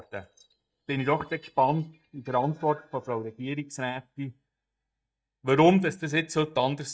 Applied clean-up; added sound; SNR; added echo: neural mask model DeepFilterNet 3.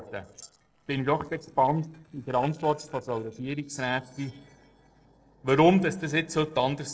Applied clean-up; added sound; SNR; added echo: neural separator model SepFormer DNS4.